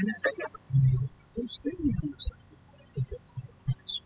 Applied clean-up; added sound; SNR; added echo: classical method spectral subtraction.